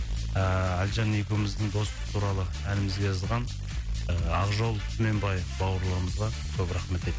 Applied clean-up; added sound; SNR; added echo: none; none; none; none.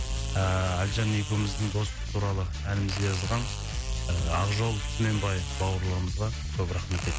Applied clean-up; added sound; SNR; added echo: none; Fart; 13 dB; none.